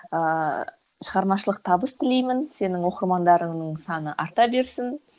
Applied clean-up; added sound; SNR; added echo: neural mask model Resemble Enhance denoiser.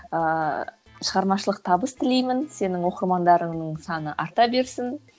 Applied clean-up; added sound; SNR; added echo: none; none; none; none.